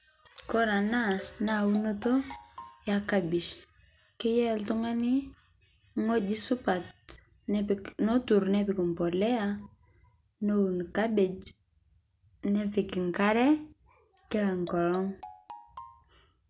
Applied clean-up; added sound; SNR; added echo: none; Marimba, xylophone; 18 dB; none.